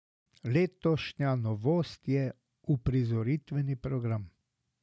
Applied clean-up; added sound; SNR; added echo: none; none; none; none.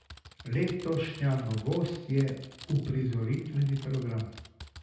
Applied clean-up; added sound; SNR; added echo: none; Typing; 19 dB; reverberation time 0.9 s.